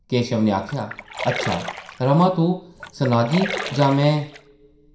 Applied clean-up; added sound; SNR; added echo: none; Splash, splatter; 10 dB; reverberation time 0.4 s.